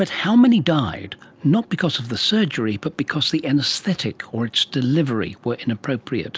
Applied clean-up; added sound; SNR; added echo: none; none; none; none.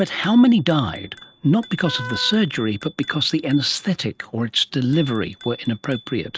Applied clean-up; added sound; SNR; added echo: neural mask model RNNoise.